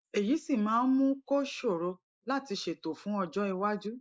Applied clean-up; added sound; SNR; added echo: neural mask model Resemble Enhance denoiser.